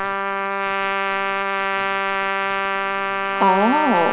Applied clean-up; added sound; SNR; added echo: none; Trumpet; -2 dB; none.